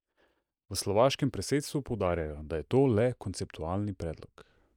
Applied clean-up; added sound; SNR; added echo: neural mask model DeepFilterNet 3.